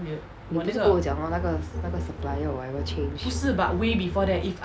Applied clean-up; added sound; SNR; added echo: none; Bowed string instrument; 4 dB; none.